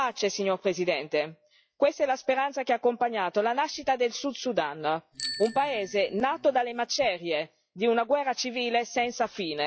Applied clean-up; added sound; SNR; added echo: classical method log-MMSE.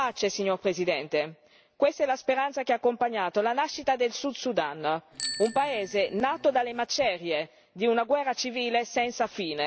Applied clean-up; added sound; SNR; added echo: none; Bicycle bell; 19 dB; none.